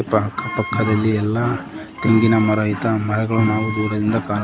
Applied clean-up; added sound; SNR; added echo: none; Wind instrument, woodwind instrument; 14 dB; none.